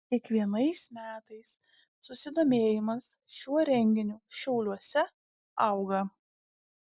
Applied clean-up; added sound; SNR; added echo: none; none; none; none.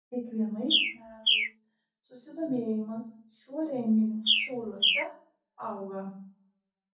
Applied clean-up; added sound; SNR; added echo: none; Bird; -3 dB; reverberation time 0.6 s.